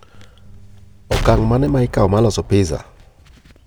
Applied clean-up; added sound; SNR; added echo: none; Explosion; 6 dB; none.